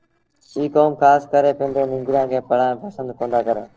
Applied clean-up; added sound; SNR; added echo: neural separator model SepFormer DNS4.